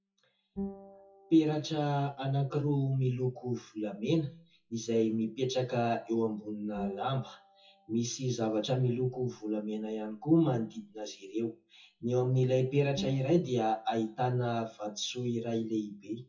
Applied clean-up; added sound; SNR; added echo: classical method WPE with log-MMSE.